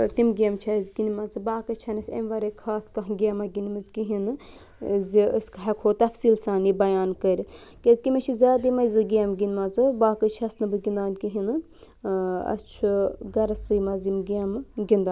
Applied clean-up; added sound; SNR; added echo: none; none; none; none.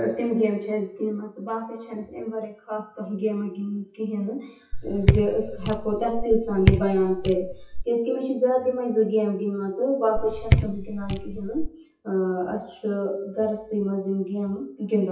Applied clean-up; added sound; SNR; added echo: classical method WPE with log-MMSE.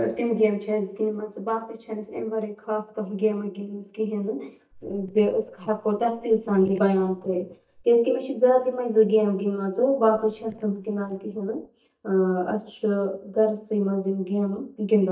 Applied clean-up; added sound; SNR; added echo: neural mask model DeepFilterNet 3.